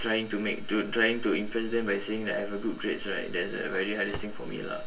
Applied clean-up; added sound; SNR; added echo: none; Squeak / Slam / Wood; 17 dB; reverberation time 0.2 s.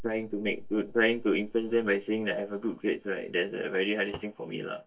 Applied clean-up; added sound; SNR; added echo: neural mask model DeepFilterNet 3.